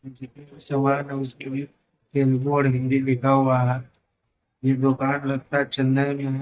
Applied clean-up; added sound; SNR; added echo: neural mask model DeepFilterNet 3.